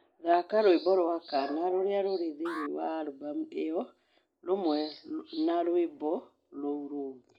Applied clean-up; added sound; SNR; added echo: neural mask model Resemble Enhance denoiser.